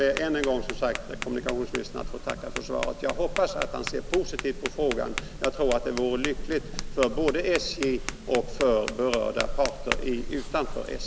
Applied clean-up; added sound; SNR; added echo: none; Tap; 6 dB; none.